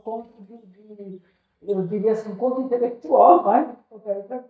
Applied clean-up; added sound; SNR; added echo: neural mask model DeepFilterNet 3.